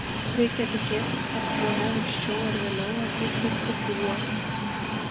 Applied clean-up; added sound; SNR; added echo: none; Train; -2 dB; none.